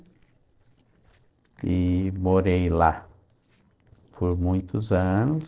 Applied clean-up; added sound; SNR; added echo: neural separator model SepFormer DNS4.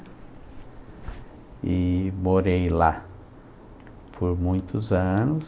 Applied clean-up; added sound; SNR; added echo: none; none; none; none.